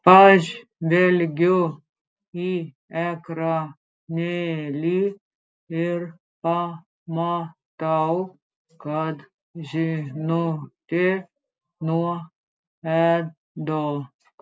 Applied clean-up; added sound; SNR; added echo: none; none; none; none.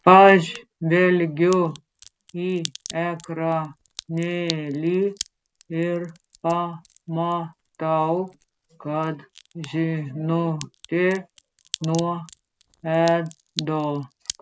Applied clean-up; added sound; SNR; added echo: none; Crack; 19 dB; none.